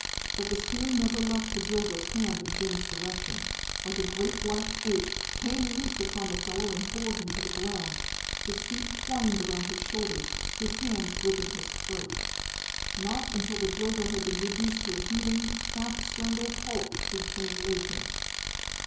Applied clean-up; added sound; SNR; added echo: none; Tools; 1 dB; reverberation time 0.6 s.